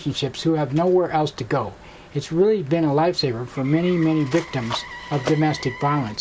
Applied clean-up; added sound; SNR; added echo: none; Motor vehicle (road); 20 dB; none.